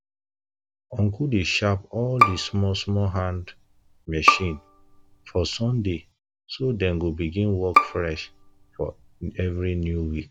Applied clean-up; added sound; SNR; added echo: none; Bowed string instrument; 1 dB; none.